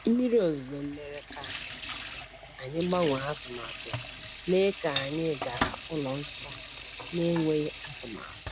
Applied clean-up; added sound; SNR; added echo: none; Sink (filling or washing) / Water tap, faucet; 4 dB; none.